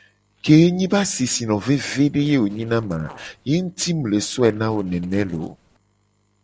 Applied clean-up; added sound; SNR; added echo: neural separator model SepFormer DNS4.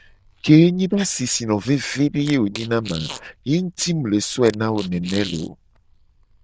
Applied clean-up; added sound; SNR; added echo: neural diffusion model UNIVERSE++.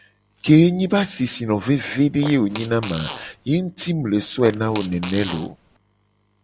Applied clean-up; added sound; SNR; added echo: none; Fart; 14 dB; none.